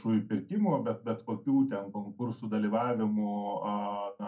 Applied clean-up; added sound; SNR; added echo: none; none; none; reverberation time 0.2 s.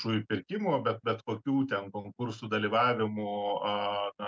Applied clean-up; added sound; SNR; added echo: none; none; none; none.